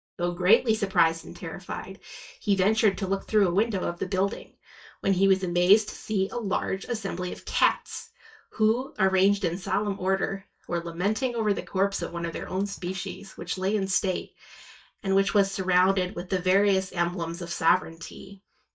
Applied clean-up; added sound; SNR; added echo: neural mask model DeepFilterNet 3.